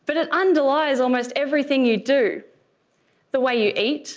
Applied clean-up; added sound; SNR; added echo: none; none; none; none.